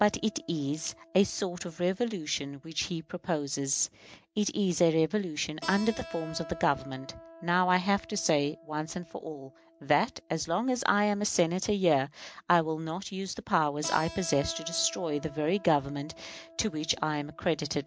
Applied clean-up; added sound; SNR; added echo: none; Keyboard (musical); 19 dB; none.